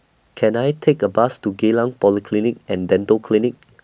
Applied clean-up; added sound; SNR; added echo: none; none; none; none.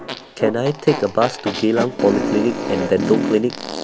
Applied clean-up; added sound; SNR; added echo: none; Fart; 5 dB; none.